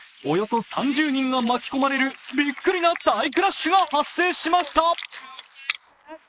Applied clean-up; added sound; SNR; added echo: neural mask model Resemble Enhance denoiser.